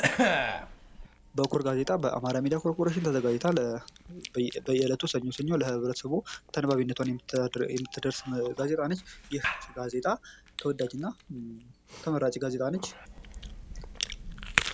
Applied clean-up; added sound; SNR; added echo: none; Chewing, mastication / Cough; 7 dB; none.